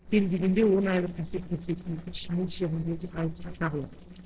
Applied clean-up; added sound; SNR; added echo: neural separator model SepFormer DNS4.